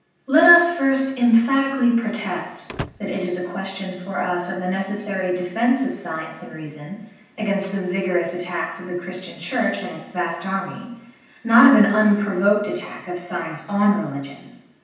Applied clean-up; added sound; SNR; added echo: none; Slam / Wood; 15 dB; reverberation time 0.9 s.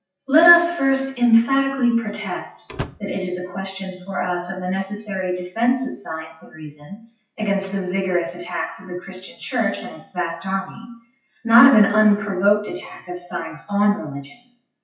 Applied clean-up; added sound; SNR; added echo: classical method WPE with log-MMSE.